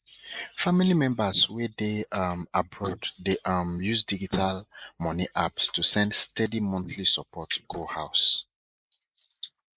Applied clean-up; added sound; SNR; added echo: neural mask model Resemble Enhance denoiser.